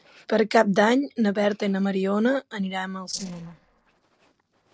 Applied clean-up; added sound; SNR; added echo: neural separator model SepFormer DNS4.